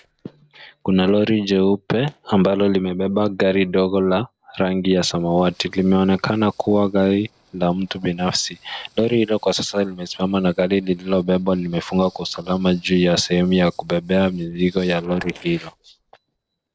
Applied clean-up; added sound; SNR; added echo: neural separator model SepFormer DNS4.